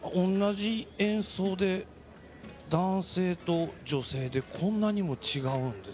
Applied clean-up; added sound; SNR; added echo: none; none; none; none.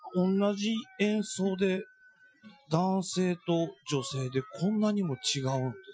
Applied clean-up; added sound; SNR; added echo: classical method Wiener filter.